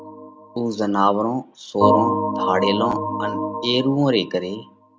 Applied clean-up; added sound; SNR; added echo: none; Organ; 3 dB; none.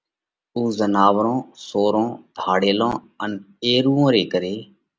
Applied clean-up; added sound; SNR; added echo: none; none; none; none.